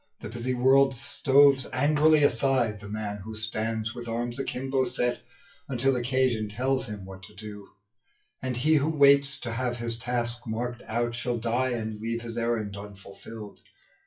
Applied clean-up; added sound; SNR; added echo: classical method WPE with log-MMSE.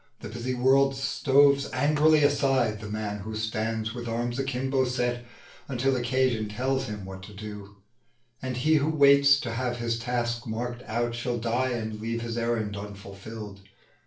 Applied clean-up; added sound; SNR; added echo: neural separator model SepFormer DNS4.